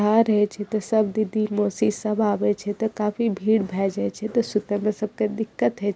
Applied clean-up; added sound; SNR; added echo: none; none; none; none.